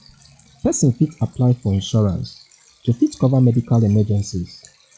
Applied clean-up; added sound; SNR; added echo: classical method log-MMSE.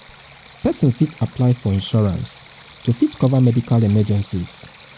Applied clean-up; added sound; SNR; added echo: none; Stream; 19 dB; none.